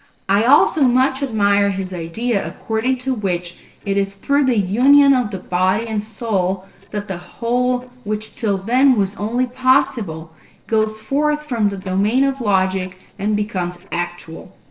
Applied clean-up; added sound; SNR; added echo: neural separator model SepFormer DNS4.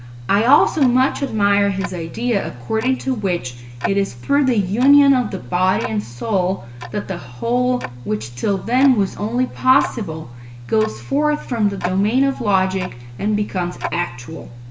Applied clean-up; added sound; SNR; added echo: none; Tick-tock; 13 dB; reverberation time 0.6 s.